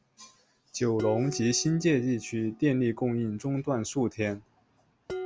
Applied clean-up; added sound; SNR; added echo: none; Dishes, pots, and pans; 15 dB; none.